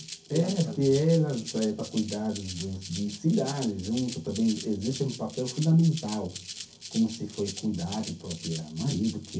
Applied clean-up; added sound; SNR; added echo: none; Rattle (instrument); 14 dB; reverberation time 0.3 s.